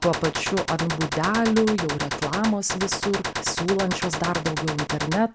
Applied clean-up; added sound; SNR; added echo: none; Gunshot, gunfire; 4 dB; none.